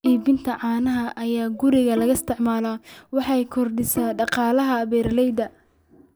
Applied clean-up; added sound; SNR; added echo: none; Bowed string instrument; 17 dB; none.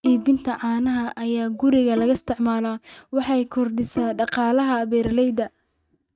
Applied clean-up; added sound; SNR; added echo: neural mask model RNNoise.